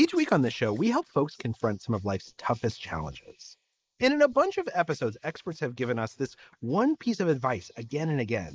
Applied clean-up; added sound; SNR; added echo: neural mask model Resemble Enhance denoiser.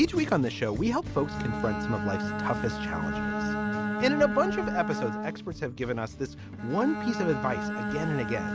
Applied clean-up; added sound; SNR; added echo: none; Bowed string instrument; 4 dB; none.